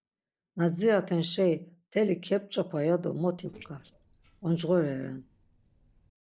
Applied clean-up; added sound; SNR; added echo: neural separator model SepFormer DNS4.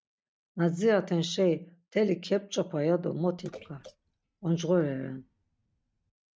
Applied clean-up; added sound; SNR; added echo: neural mask model RNNoise.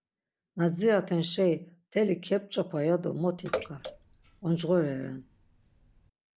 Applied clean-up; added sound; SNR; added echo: none; Bathtub (filling or washing) / Water / Splash, splatter; 12 dB; none.